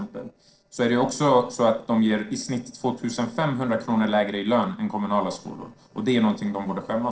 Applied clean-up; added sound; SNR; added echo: neural separator model SepFormer DNS4.